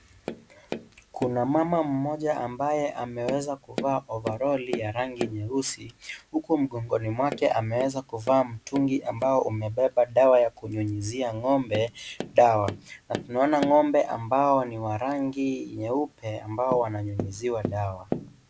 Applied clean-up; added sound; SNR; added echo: none; Tap; 14 dB; none.